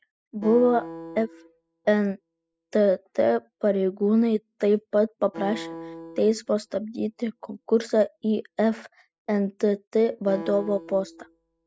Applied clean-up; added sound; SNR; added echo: classical method spectral subtraction.